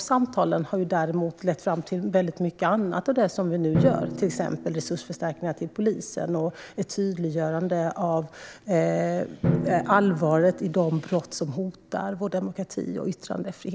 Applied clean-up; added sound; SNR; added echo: none; Drum; 10 dB; none.